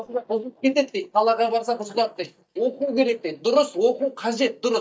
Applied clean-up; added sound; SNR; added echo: neural mask model DeepFilterNet 3.